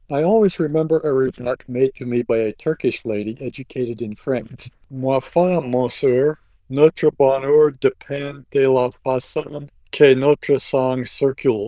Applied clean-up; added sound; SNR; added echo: neural diffusion model UNIVERSE++.